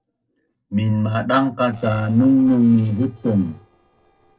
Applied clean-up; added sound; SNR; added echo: neural separator model SepFormer DNS4.